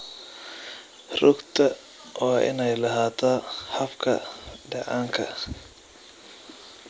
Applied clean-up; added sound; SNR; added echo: none; none; none; none.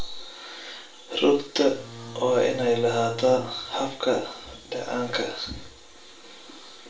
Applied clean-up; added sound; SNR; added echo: none; Bowed string instrument; 15 dB; reverberation time 0.4 s.